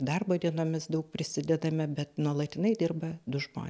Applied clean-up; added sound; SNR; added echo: none; none; none; none.